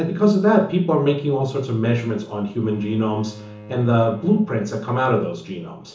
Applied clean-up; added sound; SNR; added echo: none; Bowed string instrument; 20 dB; reverberation time 0.8 s.